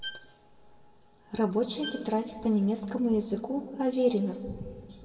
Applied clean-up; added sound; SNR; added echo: none; Bowed string instrument; 15 dB; reverberation time 2.2 s.